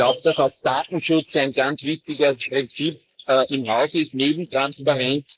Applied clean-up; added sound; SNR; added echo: neural mask model Resemble Enhance denoiser.